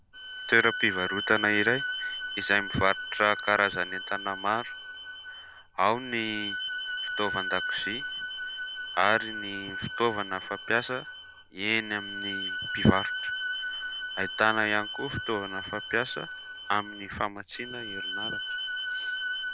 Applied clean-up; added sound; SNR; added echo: none; Bowed string instrument; 5 dB; none.